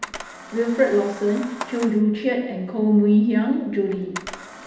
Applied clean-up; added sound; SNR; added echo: none; Camera; 17 dB; reverberation time 0.8 s.